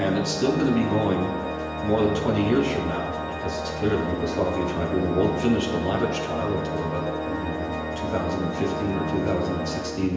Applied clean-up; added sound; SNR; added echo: none; Organ; 4 dB; reverberation time 1.0 s.